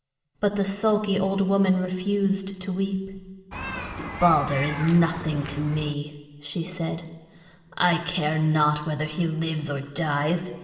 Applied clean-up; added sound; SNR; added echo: none; Human group actions; 9 dB; reverberation time 2.5 s.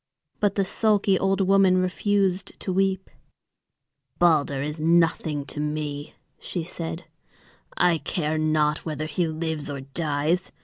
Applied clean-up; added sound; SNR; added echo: none; none; none; none.